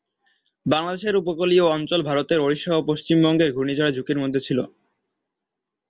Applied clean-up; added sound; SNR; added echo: none; none; none; none.